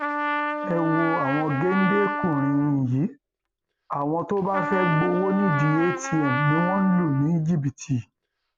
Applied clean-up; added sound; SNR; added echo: none; Trumpet; 5 dB; none.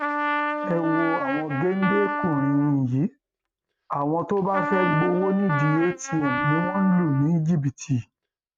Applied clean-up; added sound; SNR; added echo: neural mask model RNNoise.